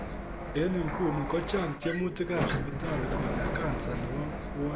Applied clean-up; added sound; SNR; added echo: none; Sliding door; 1 dB; reverberation time 0.3 s.